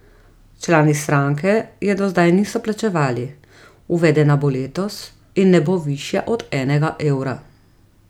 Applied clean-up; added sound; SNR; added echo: none; none; none; none.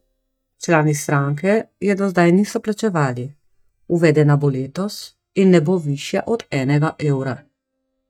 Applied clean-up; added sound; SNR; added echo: neural mask model DeepFilterNet 3.